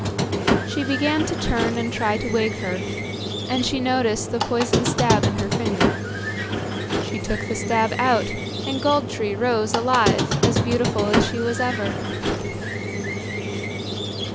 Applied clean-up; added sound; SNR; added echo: none; Squeak; -1 dB; none.